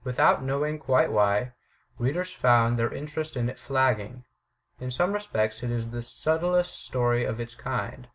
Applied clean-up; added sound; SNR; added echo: none; none; none; none.